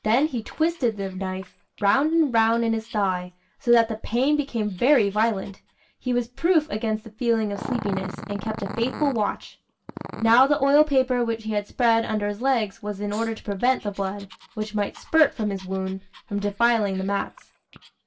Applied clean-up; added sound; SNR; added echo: none; Growling; 17 dB; reverberation time 0.2 s.